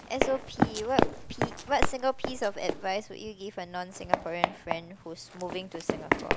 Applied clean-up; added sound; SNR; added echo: none; Run; -3 dB; none.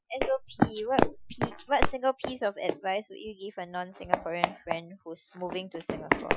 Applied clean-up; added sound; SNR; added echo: classical method Wiener filter.